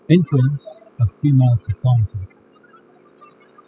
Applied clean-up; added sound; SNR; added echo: classical method spectral subtraction.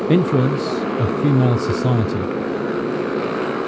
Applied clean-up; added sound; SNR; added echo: none; Motorcycle; 1 dB; none.